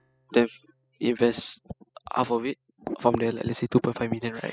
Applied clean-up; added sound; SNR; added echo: classical method spectral subtraction.